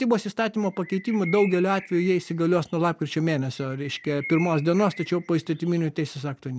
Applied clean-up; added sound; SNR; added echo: none; Bird; 17 dB; none.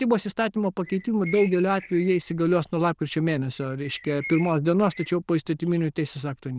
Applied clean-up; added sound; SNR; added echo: neural diffusion model UNIVERSE++.